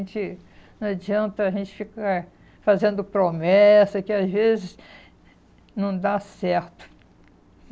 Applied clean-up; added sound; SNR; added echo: none; none; none; none.